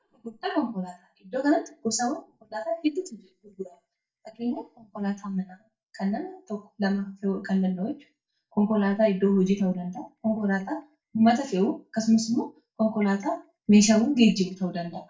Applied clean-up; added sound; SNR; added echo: neural mask model DeepFilterNet 3.